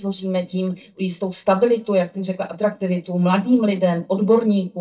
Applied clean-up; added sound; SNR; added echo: neural mask model DeepFilterNet 3.